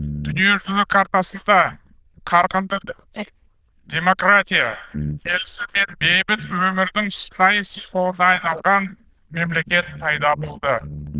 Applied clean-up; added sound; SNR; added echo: neural diffusion model UNIVERSE++.